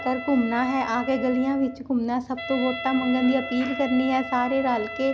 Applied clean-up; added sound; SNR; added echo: none; Wind instrument, woodwind instrument; 11 dB; none.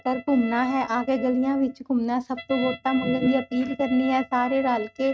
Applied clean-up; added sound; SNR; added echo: neural mask model RNNoise.